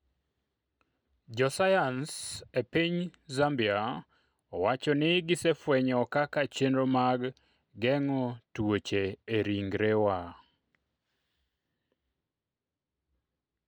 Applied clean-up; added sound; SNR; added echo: none; none; none; none.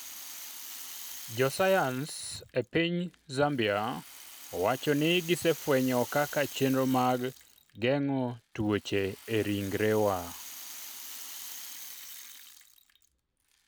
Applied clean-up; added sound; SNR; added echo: none; Rattle (instrument); 15 dB; none.